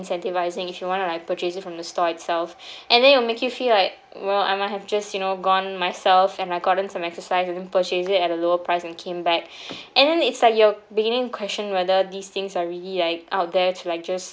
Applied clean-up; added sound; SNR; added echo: none; none; none; none.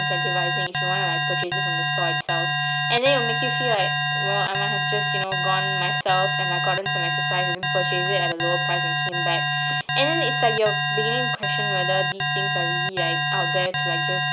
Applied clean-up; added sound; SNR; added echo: none; Alarm; -5 dB; none.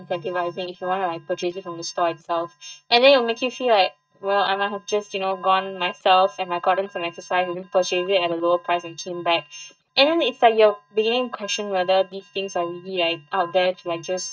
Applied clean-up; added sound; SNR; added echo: neural mask model DeepFilterNet 3.